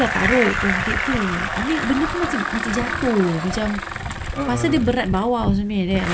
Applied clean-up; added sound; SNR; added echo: none; Bicycle; 5 dB; none.